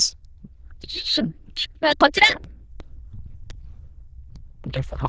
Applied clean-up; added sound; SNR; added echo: neural diffusion model UNIVERSE++.